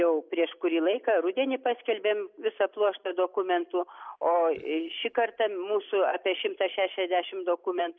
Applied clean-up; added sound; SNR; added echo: none; none; none; none.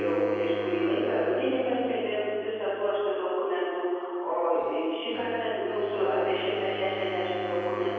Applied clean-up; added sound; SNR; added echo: none; Wind instrument, woodwind instrument; 14 dB; reverberation time 2.0 s.